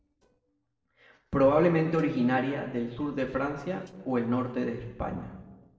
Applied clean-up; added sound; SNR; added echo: neural separator model SepFormer DNS4.